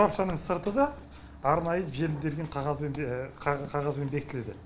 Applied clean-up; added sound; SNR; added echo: none; none; none; none.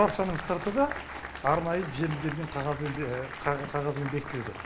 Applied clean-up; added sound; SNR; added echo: none; Applause; 10 dB; none.